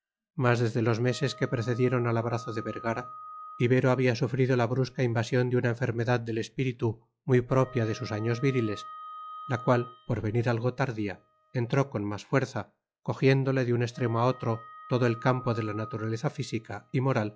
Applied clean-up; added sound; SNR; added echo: classical method log-MMSE.